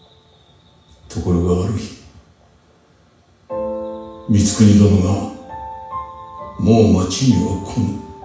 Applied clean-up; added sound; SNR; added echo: none; none; none; reverberation time 0.7 s.